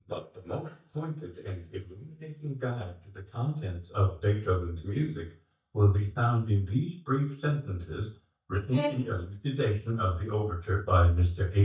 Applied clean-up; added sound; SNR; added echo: neural mask model DeepFilterNet 3.